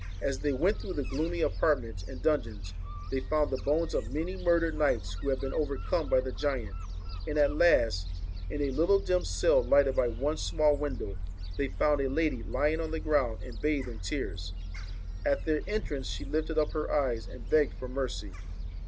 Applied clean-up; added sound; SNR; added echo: none; Gull, seagull; 5 dB; none.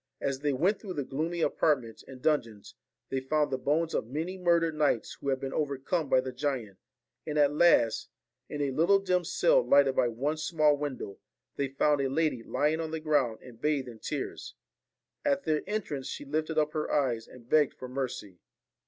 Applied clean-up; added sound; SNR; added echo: none; none; none; none.